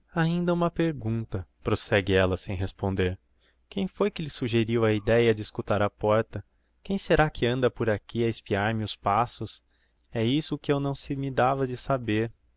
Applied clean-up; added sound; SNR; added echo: none; none; none; none.